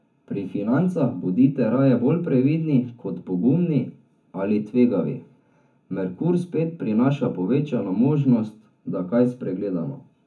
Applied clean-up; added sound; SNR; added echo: none; none; none; reverberation time 0.3 s.